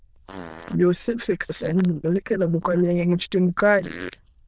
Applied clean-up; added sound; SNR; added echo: neural diffusion model UNIVERSE++.